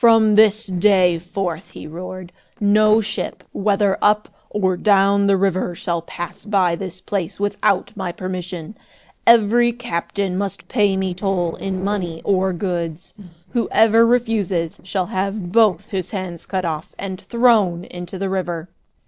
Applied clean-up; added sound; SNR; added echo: neural separator model SepFormer DNS4.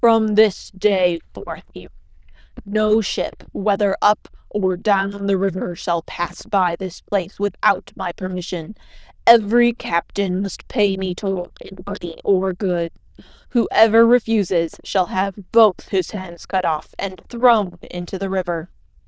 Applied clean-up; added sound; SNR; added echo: neural diffusion model UNIVERSE++.